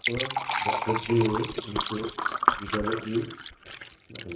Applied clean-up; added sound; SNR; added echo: neural mask model RNNoise.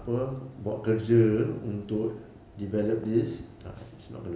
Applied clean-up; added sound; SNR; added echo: none; none; none; none.